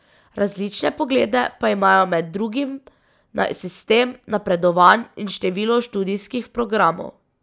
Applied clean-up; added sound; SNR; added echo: none; none; none; none.